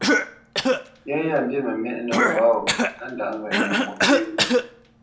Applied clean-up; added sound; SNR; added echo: none; Cough; -3 dB; reverberation time 0.6 s.